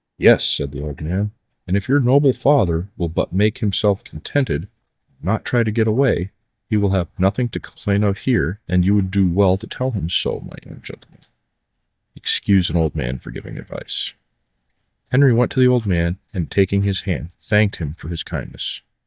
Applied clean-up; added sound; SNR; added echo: neural mask model DeepFilterNet 3.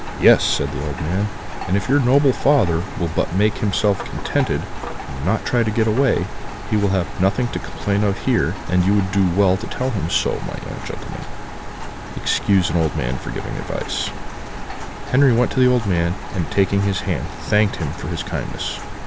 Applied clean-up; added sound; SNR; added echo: none; Rain; 7 dB; none.